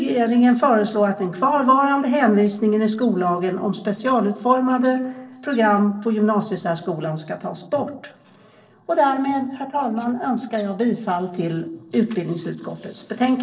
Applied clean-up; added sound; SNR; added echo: neural separator model SepFormer DNS4.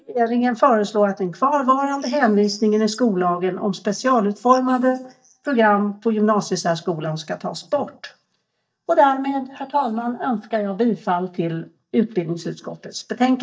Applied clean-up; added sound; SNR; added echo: neural mask model DeepFilterNet 3.